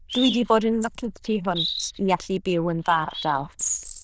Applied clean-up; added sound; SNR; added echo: neural diffusion model UNIVERSE++.